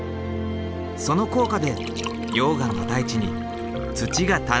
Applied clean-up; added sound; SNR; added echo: none; Liquid; 14 dB; none.